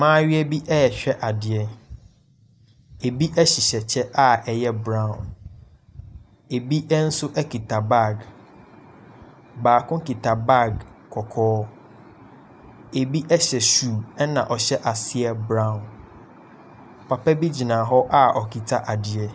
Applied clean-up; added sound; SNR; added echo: none; none; none; none.